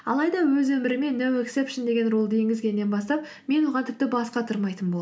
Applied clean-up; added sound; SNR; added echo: none; none; none; none.